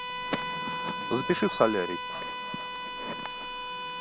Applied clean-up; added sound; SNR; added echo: none; Bowed string instrument; 3 dB; none.